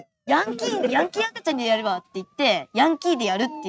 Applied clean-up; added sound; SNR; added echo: neural mask model RNNoise.